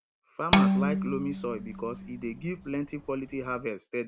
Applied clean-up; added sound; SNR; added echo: none; Bowed string instrument; -5 dB; none.